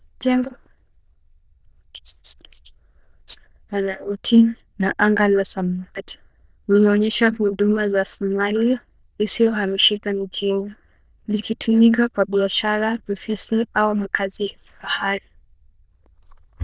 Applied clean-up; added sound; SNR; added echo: neural diffusion model UNIVERSE++.